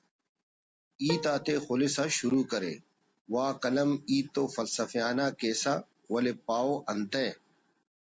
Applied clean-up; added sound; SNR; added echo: none; Bowed string instrument; 11 dB; none.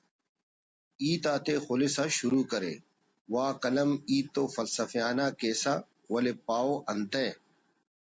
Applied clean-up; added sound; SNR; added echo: none; none; none; none.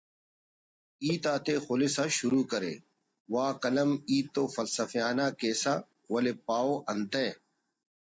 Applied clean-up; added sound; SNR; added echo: neural mask model DeepFilterNet 3.